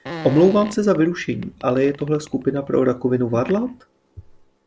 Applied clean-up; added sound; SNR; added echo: none; Fart; 17 dB; none.